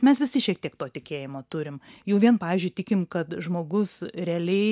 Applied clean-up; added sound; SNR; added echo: none; none; none; none.